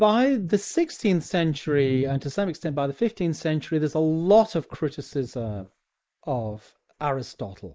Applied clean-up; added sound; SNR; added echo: neural mask model Resemble Enhance denoiser.